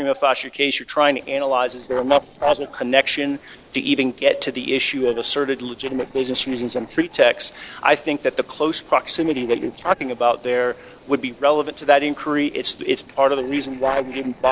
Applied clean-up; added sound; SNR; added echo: neural separator model SepFormer DNS4.